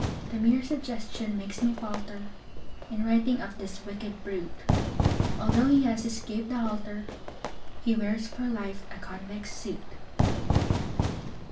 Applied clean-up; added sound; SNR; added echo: none; Fire / Fireworks; 3 dB; reverberation time 0.3 s.